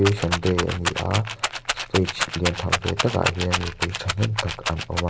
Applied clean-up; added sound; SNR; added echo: none; Rattle; 3 dB; none.